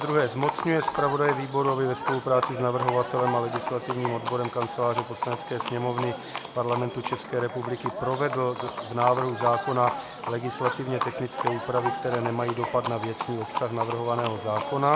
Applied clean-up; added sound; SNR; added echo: none; Livestock, farm animals, working animals; 5 dB; none.